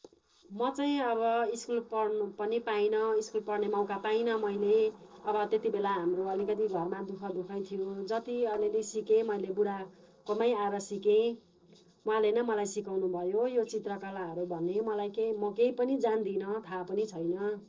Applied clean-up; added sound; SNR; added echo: neural separator model SepFormer DNS4.